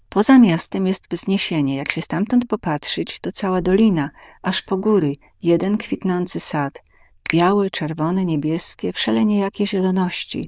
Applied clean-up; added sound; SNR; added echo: neural diffusion model UNIVERSE++.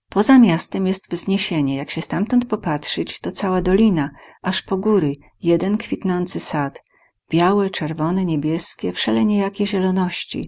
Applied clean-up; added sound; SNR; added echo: none; none; none; none.